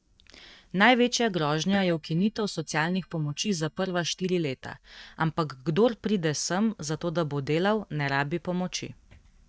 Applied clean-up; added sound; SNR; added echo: neural mask model DeepFilterNet 3.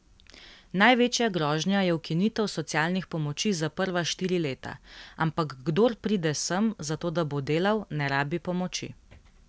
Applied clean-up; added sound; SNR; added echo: none; none; none; none.